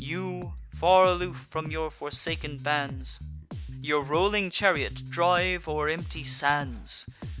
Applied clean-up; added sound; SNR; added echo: none; Bass guitar; 11 dB; none.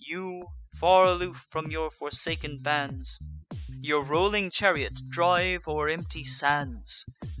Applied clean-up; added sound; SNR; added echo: classical method spectral subtraction.